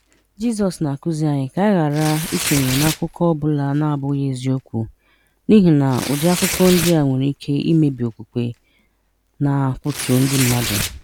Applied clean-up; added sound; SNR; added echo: none; Tearing; 11 dB; none.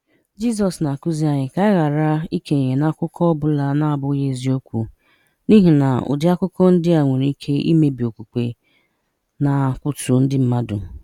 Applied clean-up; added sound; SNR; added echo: none; none; none; none.